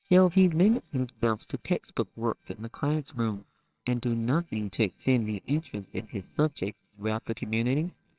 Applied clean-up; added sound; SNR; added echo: neural separator model SepFormer WHAMR!.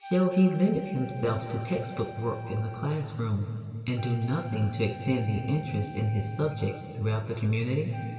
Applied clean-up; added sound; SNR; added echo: none; Wind instrument, woodwind instrument; 17 dB; reverberation time 2.6 s.